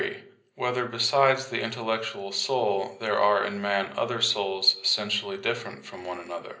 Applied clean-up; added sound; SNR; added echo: none; none; none; reverberation time 0.5 s.